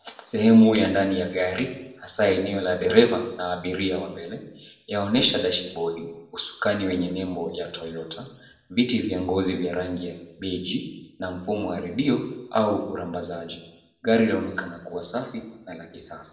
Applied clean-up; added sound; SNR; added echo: none; none; none; reverberation time 0.8 s.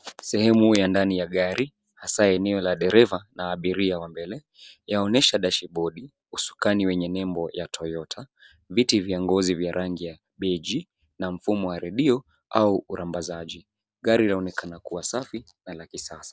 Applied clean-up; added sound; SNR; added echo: none; none; none; none.